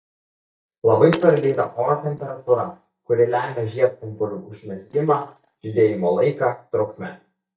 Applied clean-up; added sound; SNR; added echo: neural mask model DeepFilterNet 3.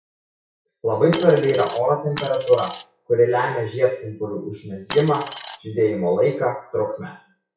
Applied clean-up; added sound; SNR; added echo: classical method WPE with log-MMSE.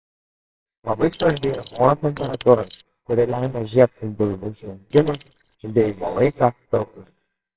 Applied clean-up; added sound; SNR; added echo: neural separator model SepFormer WHAMR!.